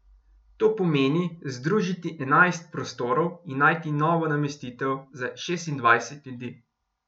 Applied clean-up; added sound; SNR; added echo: none; none; none; none.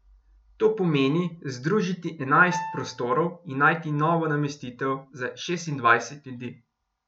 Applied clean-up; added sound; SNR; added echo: none; Piano; 12 dB; none.